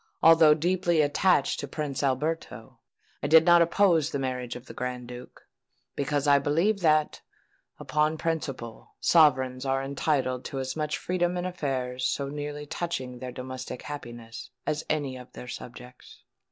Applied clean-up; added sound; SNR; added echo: none; none; none; none.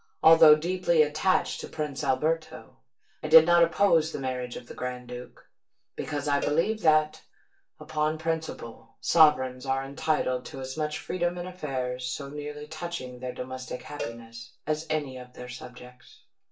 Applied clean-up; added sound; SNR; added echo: none; Cowbell; 15 dB; reverberation time 0.2 s.